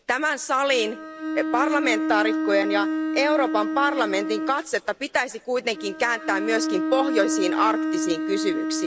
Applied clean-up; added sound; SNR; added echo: none; Bowed string instrument; 2 dB; none.